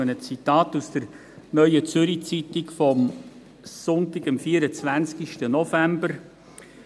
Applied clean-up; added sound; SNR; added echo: none; none; none; none.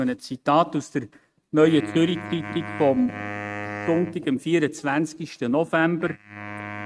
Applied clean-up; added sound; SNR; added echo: neural mask model RNNoise.